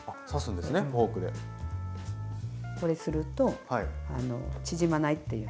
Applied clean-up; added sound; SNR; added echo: none; none; none; none.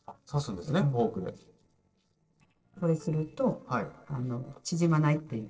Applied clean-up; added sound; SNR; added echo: neural separator model SepFormer DNS4.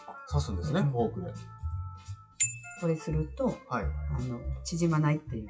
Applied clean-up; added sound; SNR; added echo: classical method WPE with log-MMSE.